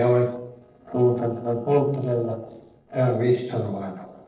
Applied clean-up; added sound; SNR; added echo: neural separator model SepFormer DNS4.